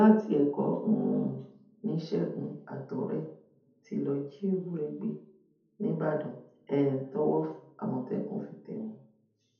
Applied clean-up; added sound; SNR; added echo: none; none; none; reverberation time 0.6 s.